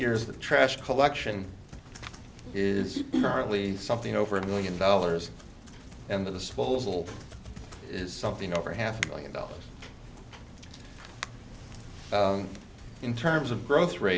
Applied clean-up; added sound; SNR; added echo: none; none; none; none.